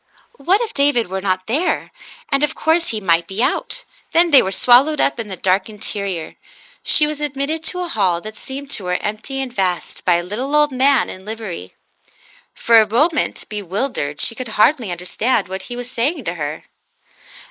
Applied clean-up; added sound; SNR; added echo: neural mask model Resemble Enhance denoiser.